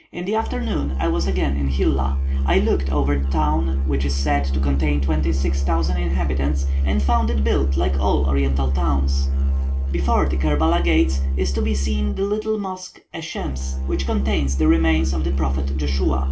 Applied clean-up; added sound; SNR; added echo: none; Musical instrument; -4 dB; reverberation time 0.2 s.